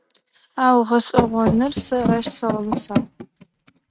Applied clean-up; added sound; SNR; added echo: neural mask model RNNoise.